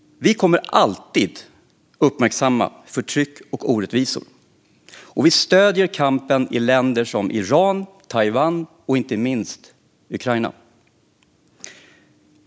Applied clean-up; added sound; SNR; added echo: none; none; none; none.